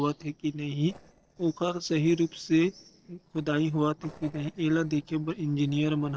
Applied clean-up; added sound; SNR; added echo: neural separator model SepFormer DNS4.